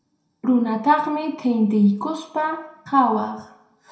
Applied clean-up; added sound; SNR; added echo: none; none; none; reverberation time 0.6 s.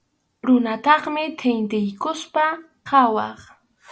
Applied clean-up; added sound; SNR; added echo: none; none; none; none.